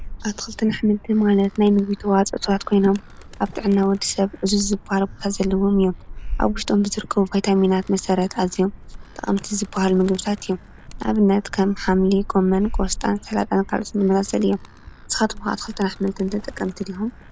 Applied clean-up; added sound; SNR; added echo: none; Animal; 13 dB; none.